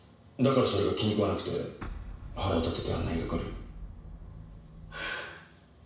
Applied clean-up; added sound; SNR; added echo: none; Boom; 10 dB; reverberation time 0.7 s.